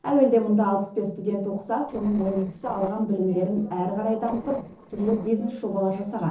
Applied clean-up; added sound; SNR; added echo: neural separator model SepFormer DNS4.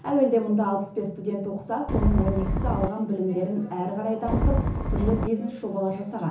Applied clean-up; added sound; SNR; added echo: none; Wind; -3 dB; reverberation time 0.7 s.